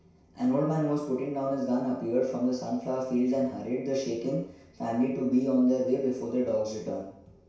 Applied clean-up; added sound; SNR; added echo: none; none; none; reverberation time 0.6 s.